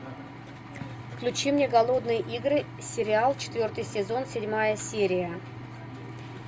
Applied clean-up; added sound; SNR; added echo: none; none; none; none.